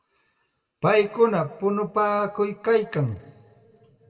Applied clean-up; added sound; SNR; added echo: none; none; none; reverberation time 1.3 s.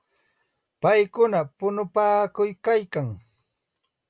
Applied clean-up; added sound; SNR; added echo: none; none; none; none.